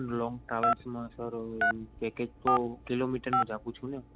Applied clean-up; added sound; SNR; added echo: none; Telephone; -1 dB; none.